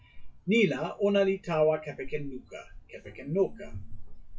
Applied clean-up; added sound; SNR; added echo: classical method WPE with log-MMSE.